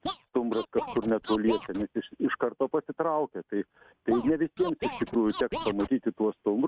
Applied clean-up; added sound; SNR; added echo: neural mask model RNNoise.